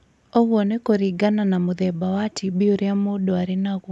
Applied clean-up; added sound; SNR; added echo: none; none; none; none.